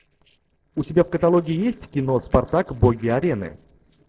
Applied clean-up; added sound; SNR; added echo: neural separator model SepFormer DNS4.